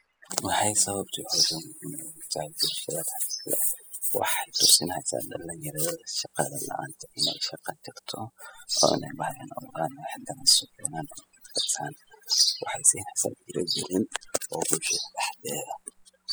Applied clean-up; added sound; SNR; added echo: classical method spectral subtraction.